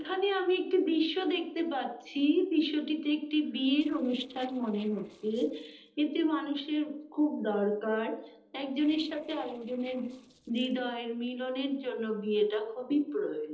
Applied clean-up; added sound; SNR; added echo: neural separator model SepFormer DNS4.